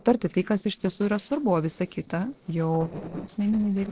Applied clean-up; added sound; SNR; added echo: neural separator model SepFormer DNS4.